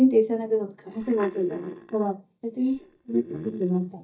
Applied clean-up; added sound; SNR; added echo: neural mask model DeepFilterNet 3.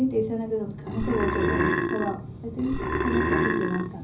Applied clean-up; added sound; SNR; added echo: none; Burping, eructation; -2 dB; reverberation time 0.5 s.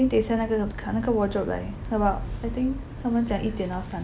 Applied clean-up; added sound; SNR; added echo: none; none; none; none.